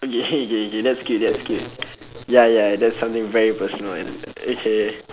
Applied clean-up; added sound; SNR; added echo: none; none; none; none.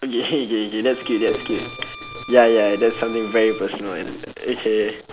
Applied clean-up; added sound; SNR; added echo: none; Bowed string instrument; 17 dB; none.